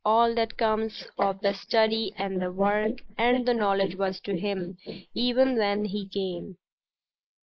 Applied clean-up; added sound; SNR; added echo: neural mask model Resemble Enhance denoiser.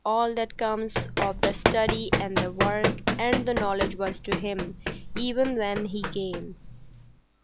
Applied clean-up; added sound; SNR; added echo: none; Run; 1 dB; none.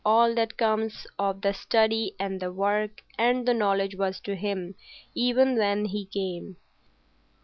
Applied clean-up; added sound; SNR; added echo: none; none; none; none.